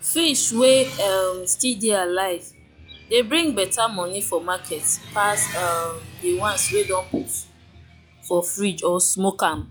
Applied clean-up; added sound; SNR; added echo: classical method log-MMSE.